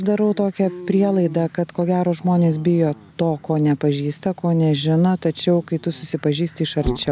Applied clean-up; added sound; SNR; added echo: none; Dog; 16 dB; none.